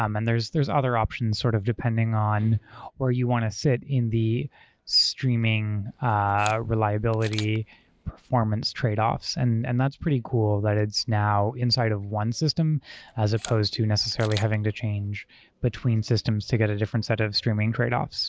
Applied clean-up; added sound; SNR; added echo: none; Camera; 19 dB; none.